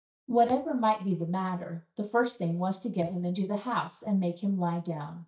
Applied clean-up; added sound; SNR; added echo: neural mask model DeepFilterNet 3.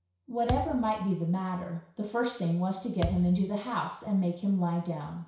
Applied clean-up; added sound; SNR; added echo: none; Thump, thud; 8 dB; reverberation time 0.6 s.